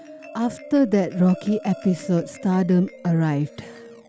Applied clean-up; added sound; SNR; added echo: none; Marimba, xylophone; 18 dB; none.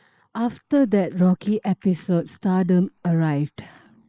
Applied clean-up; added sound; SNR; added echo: neural mask model Resemble Enhance denoiser.